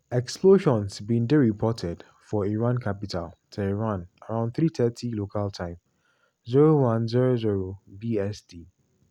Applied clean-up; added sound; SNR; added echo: none; none; none; none.